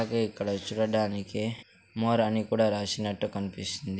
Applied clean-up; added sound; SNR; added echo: none; none; none; none.